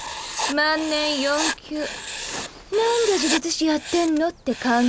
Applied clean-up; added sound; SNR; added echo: none; Writing; 8 dB; none.